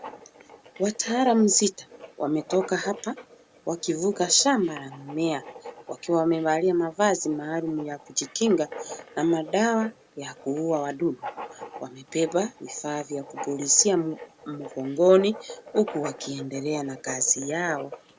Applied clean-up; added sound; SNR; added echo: none; Writing; 16 dB; none.